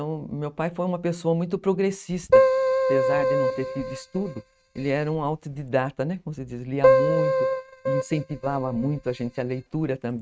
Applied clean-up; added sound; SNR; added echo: neural mask model RNNoise.